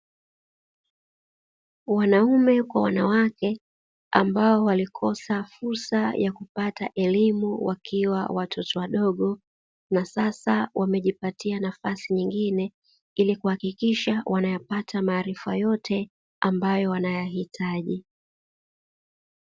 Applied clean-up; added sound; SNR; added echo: none; none; none; none.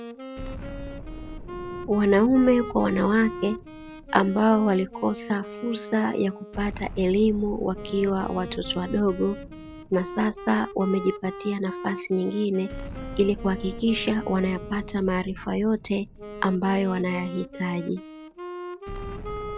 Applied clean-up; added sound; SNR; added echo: none; Wind instrument, woodwind instrument + Explosion; 11 dB; none.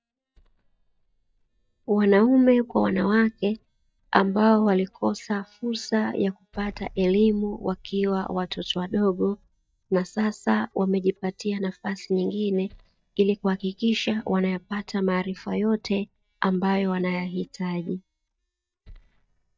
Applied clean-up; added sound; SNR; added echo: neural mask model DeepFilterNet 3.